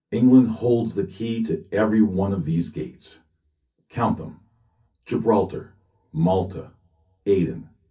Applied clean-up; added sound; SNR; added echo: none; none; none; reverberation time 0.3 s.